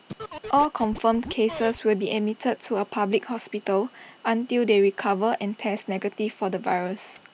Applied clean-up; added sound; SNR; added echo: none; Scratching (performance technique); 13 dB; none.